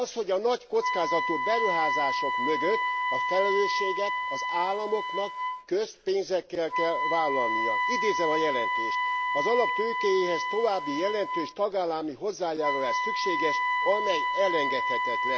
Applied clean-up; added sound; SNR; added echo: none; Wind instrument, woodwind instrument; 0 dB; none.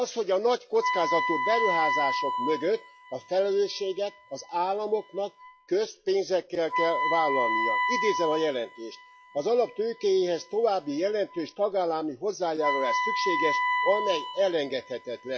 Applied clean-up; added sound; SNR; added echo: classical method log-MMSE.